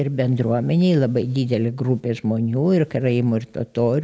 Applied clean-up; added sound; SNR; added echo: none; none; none; none.